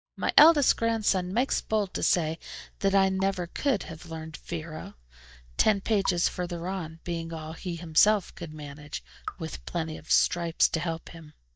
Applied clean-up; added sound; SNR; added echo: neural mask model DeepFilterNet 3.